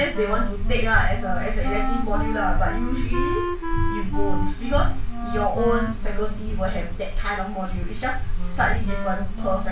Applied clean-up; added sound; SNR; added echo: none; Wind instrument, woodwind instrument; 11 dB; reverberation time 0.3 s.